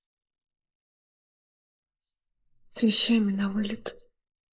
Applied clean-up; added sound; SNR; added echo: neural mask model Resemble Enhance denoiser.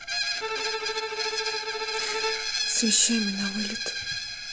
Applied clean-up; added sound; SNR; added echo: none; Screech + Bowed string instrument; -1 dB; none.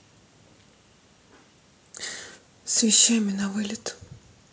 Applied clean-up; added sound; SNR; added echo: none; none; none; none.